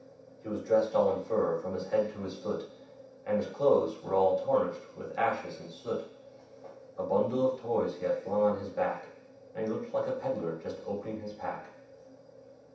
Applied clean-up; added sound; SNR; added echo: none; none; none; reverberation time 0.7 s.